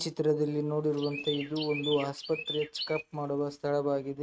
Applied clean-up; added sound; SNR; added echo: neural mask model RNNoise.